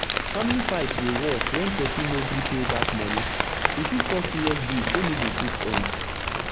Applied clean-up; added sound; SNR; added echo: none; Rain; -2 dB; none.